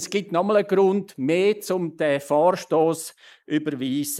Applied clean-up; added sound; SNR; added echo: neural mask model Resemble Enhance denoiser.